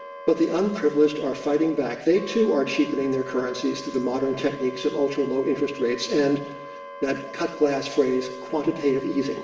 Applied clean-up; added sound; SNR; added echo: none; Wind instrument, woodwind instrument; 15 dB; reverberation time 0.8 s.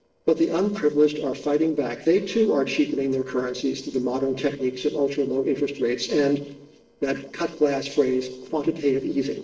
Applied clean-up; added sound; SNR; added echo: neural separator model SepFormer DNS4.